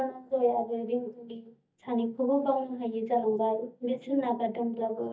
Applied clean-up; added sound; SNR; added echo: neural mask model DeepFilterNet 3.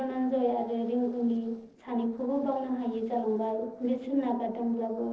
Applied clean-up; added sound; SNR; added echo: neural separator model SepFormer DNS4.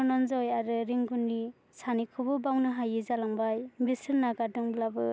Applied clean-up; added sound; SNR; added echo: none; none; none; none.